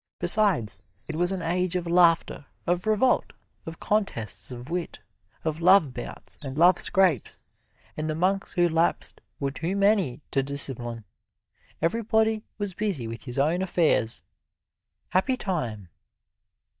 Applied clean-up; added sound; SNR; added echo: neural mask model DeepFilterNet 3.